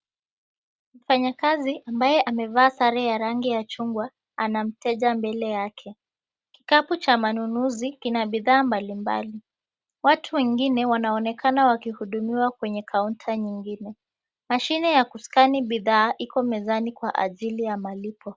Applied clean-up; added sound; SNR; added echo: none; none; none; none.